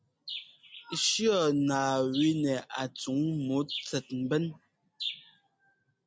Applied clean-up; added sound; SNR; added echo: none; none; none; none.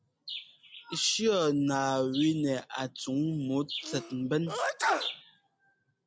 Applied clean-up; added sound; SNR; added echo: none; Sneeze; 4 dB; none.